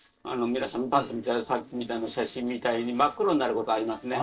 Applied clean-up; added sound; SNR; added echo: neural separator model SepFormer DNS4.